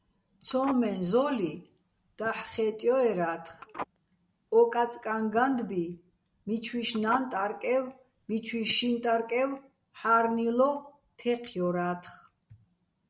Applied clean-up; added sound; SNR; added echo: none; Telephone; 18 dB; none.